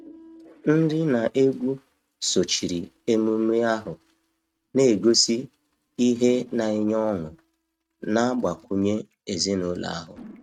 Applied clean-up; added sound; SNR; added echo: neural mask model RNNoise.